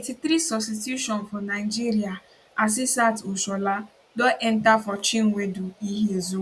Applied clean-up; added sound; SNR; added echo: none; none; none; none.